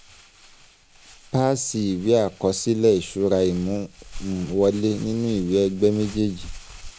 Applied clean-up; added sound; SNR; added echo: none; Crumpling, crinkling; 18 dB; none.